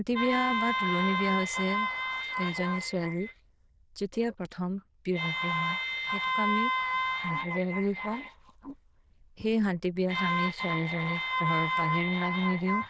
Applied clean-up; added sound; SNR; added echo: neural diffusion model UNIVERSE++.